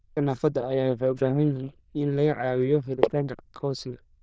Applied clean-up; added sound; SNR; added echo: neural diffusion model UNIVERSE++.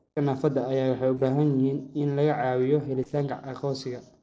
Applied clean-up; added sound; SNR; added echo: neural separator model SepFormer DNS4.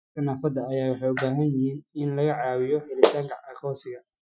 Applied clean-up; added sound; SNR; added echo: classical method Wiener filter.